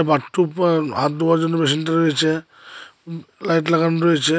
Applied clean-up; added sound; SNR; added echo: none; none; none; none.